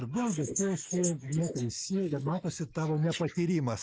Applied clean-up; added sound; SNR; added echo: neural mask model Resemble Enhance denoiser.